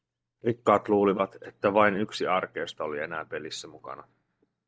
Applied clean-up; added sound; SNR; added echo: neural mask model DeepFilterNet 3.